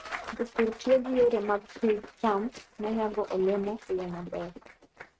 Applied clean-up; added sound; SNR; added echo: neural mask model RNNoise.